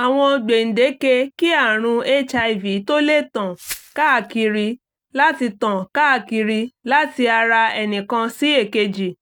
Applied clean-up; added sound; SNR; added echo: neural mask model RNNoise.